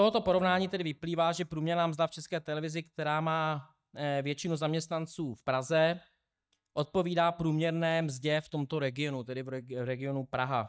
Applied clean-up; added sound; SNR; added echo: neural mask model DeepFilterNet 3.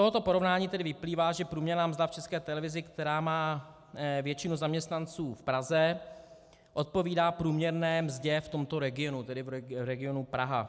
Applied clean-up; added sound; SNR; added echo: none; none; none; none.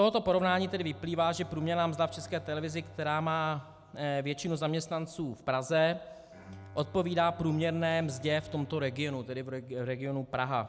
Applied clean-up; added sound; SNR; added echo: none; Bowed string instrument; 20 dB; none.